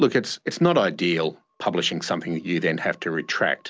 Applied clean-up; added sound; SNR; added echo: none; none; none; none.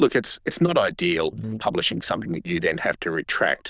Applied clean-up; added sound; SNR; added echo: neural diffusion model UNIVERSE++.